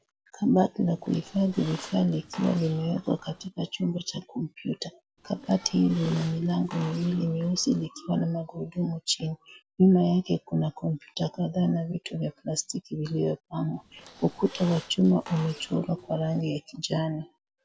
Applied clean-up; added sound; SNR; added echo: none; Squeak; 18 dB; none.